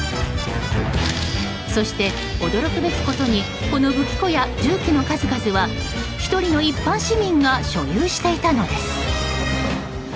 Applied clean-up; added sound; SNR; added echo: none; none; none; none.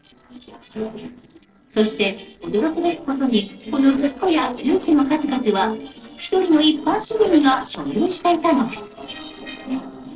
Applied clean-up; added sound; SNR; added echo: neural separator model SepFormer DNS4.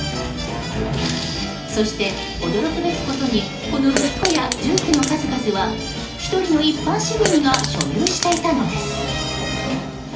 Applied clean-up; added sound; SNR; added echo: none; Fart; 5 dB; reverberation time 0.4 s.